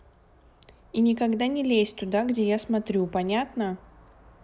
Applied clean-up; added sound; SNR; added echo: none; none; none; none.